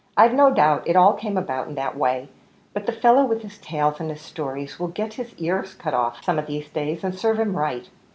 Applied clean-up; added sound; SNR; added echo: none; none; none; none.